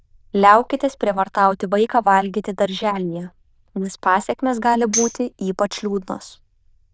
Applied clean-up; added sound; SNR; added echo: neural diffusion model UNIVERSE++.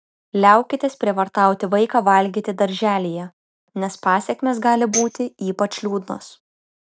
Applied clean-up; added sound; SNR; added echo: neural mask model RNNoise.